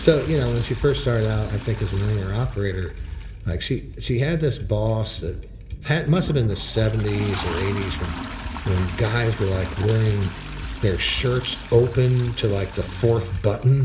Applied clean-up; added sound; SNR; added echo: none; Toilet flush; 15 dB; reverberation time 0.9 s.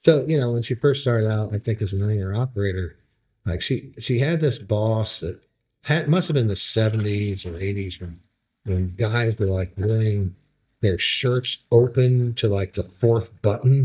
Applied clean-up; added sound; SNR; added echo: neural mask model DeepFilterNet 3.